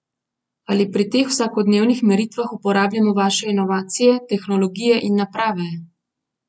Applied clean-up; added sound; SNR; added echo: none; none; none; none.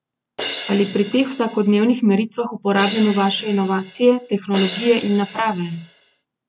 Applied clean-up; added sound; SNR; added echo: none; Crash cymbal; 11 dB; none.